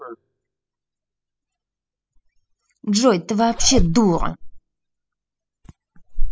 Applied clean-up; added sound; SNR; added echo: classical method spectral subtraction.